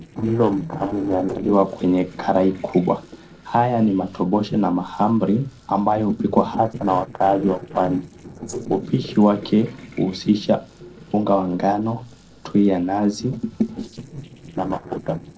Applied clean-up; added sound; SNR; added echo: neural separator model SepFormer DNS4.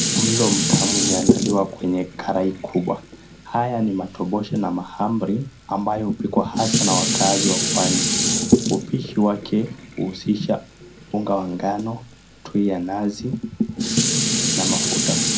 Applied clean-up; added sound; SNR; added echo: none; Dishes, pots, and pans; 0 dB; reverberation time 0.2 s.